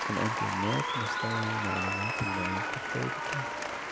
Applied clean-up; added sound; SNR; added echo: none; Applause; -3 dB; none.